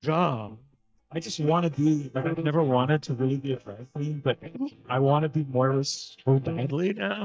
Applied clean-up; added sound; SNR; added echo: neural mask model DeepFilterNet 3.